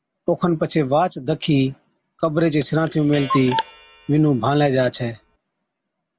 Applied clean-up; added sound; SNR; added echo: none; Clock; 11 dB; none.